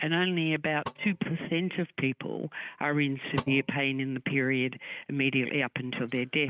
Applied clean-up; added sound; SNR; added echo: neural mask model RNNoise.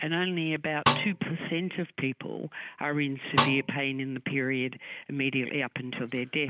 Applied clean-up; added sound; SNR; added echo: none; Snare drum; -2 dB; none.